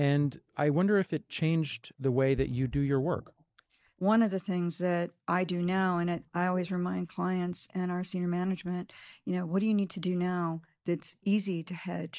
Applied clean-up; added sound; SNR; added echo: neural mask model DeepFilterNet 3.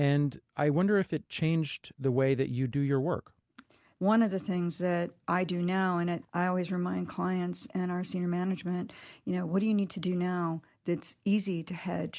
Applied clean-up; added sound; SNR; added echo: none; none; none; none.